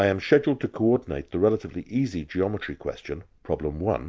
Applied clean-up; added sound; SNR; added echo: none; none; none; none.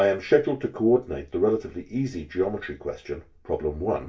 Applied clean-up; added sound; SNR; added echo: none; none; none; reverberation time 0.2 s.